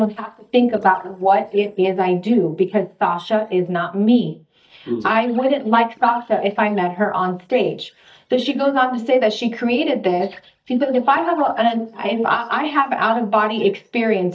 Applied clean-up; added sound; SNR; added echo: neural mask model DeepFilterNet 3.